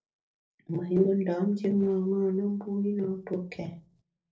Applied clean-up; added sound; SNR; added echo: neural separator model SepFormer DNS4.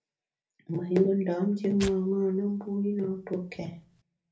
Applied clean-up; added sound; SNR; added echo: none; Tearing; 17 dB; reverberation time 0.3 s.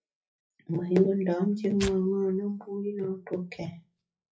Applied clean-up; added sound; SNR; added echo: classical method WPE with log-MMSE.